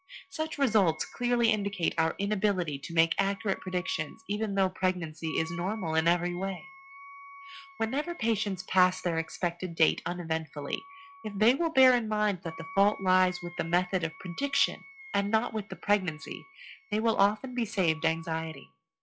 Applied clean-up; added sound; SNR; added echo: classical method log-MMSE.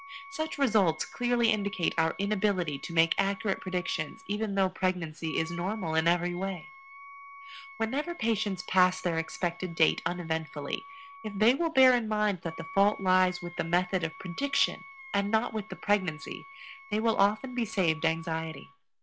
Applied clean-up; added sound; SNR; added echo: none; Wind instrument, woodwind instrument; 18 dB; none.